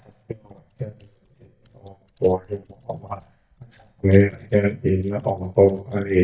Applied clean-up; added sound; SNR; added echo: neural mask model DeepFilterNet 3.